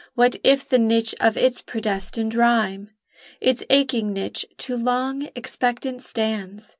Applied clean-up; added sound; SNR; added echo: none; none; none; none.